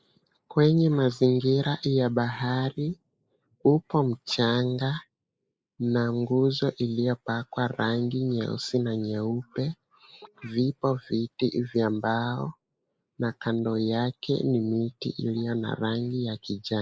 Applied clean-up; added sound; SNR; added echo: neural mask model Resemble Enhance denoiser.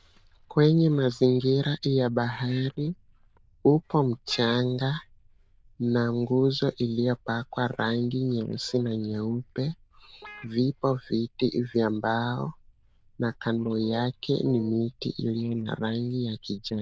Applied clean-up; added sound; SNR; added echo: neural diffusion model UNIVERSE++.